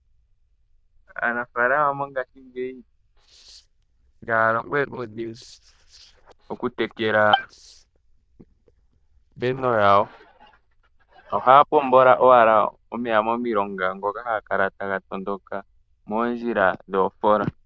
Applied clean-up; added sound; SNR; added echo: neural diffusion model UNIVERSE++.